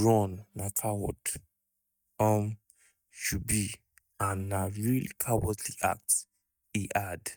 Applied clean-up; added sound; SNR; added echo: neural mask model DeepFilterNet 3.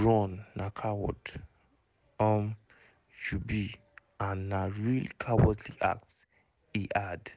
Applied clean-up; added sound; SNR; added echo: none; none; none; none.